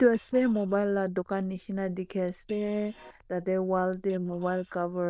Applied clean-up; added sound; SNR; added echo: neural diffusion model UNIVERSE++.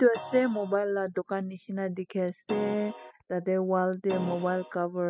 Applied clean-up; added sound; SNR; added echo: classical method spectral subtraction.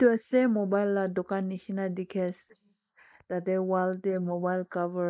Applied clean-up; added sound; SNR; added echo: neural mask model Resemble Enhance denoiser.